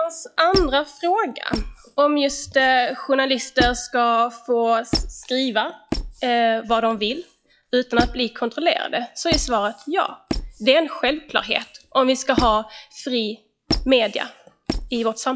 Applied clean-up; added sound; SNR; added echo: classical method log-MMSE.